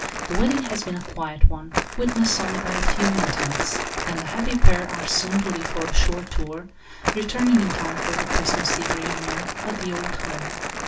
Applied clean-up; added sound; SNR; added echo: none; Crumpling, crinkling; 5 dB; reverberation time 0.2 s.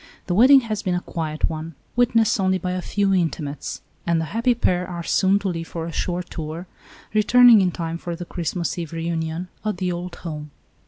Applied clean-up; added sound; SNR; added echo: none; none; none; none.